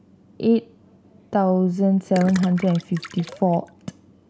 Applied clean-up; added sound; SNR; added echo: none; Gurgling; 16 dB; none.